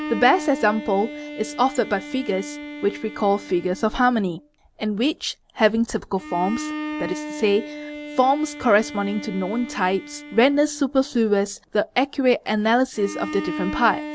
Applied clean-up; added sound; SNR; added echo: none; Bowed string instrument; 12 dB; none.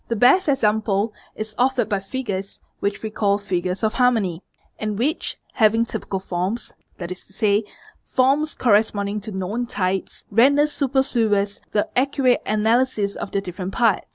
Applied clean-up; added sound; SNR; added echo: none; none; none; none.